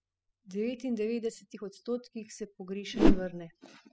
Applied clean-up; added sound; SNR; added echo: classical method spectral subtraction.